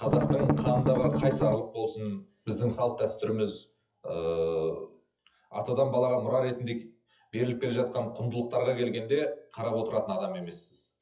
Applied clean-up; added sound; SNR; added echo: classical method WPE with log-MMSE.